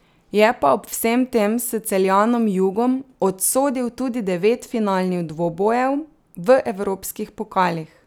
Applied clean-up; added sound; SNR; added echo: none; none; none; none.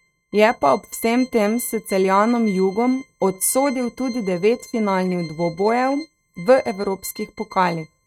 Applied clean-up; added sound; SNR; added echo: neural mask model RNNoise.